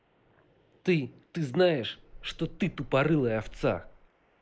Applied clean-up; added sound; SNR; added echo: neural mask model Resemble Enhance denoiser.